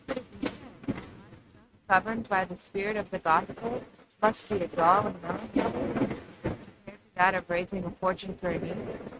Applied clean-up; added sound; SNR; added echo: neural mask model RNNoise.